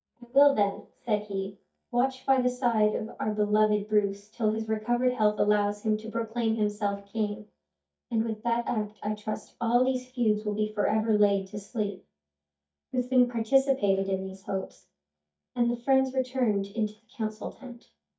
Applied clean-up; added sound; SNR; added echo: neural mask model DeepFilterNet 3.